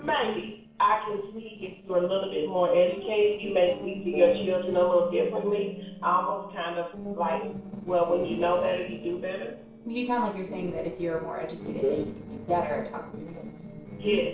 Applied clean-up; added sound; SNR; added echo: neural separator model SepFormer DNS4.